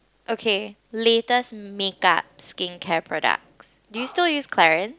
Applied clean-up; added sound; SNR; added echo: none; none; none; none.